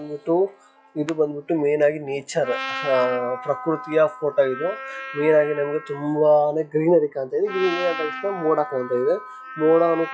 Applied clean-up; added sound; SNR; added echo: classical method log-MMSE.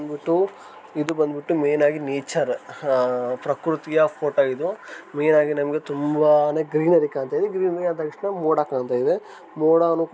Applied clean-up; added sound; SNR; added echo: none; none; none; none.